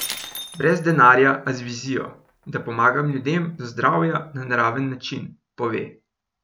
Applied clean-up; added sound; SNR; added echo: none; Shatter; 19 dB; none.